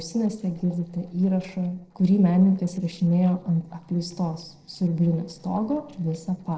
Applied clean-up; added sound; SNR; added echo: neural separator model SepFormer DNS4.